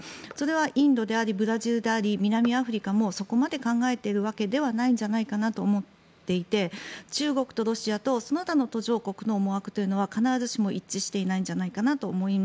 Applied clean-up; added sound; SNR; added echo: none; none; none; none.